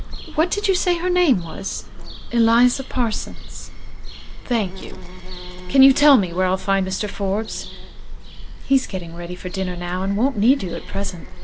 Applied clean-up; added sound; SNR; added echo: none; Bird vocalization, bird call, bird song; 7 dB; none.